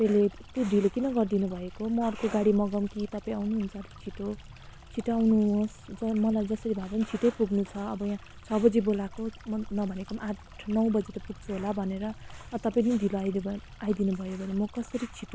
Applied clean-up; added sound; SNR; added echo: none; Stream; 17 dB; none.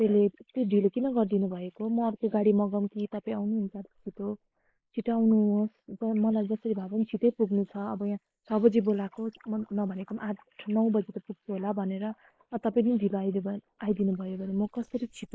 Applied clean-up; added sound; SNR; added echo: neural mask model Resemble Enhance denoiser.